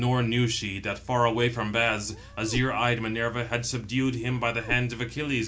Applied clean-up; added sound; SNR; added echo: none; Meow; 14 dB; none.